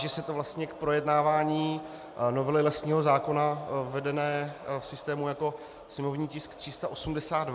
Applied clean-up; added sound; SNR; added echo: none; none; none; none.